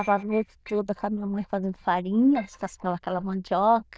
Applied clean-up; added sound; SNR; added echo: neural diffusion model UNIVERSE++.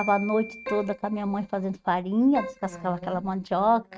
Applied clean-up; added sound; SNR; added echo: neural mask model RNNoise.